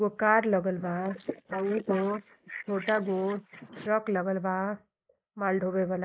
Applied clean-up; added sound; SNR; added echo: neural mask model Resemble Enhance denoiser.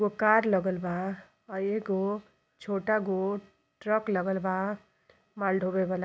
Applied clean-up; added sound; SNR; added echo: none; none; none; none.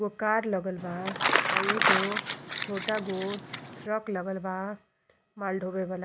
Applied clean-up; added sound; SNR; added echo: none; Crumpling, crinkling; -4 dB; none.